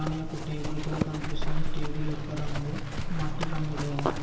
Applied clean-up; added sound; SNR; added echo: none; Livestock, farm animals, working animals; -5 dB; reverberation time 2.6 s.